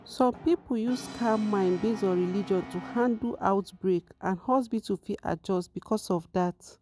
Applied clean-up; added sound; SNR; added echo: none; Brass instrument; 17 dB; none.